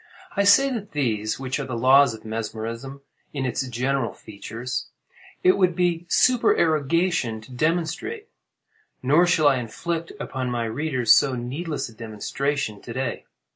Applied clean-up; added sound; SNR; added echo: none; none; none; none.